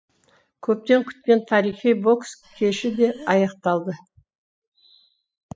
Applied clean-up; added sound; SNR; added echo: classical method spectral subtraction.